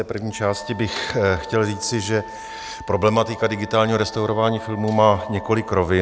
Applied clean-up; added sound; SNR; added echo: none; Wind instrument, woodwind instrument; 16 dB; none.